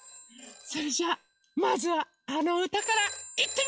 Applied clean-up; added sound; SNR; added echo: classical method log-MMSE.